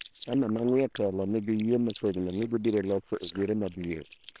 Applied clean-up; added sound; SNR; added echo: neural separator model SepFormer WHAM!.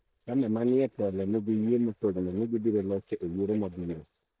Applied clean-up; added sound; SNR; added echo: neural mask model DeepFilterNet 3.